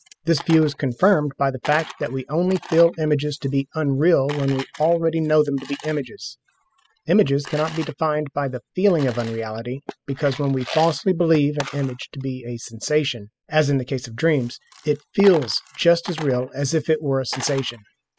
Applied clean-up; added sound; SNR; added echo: classical method spectral subtraction.